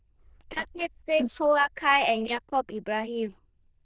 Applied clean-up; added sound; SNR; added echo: neural diffusion model UNIVERSE++.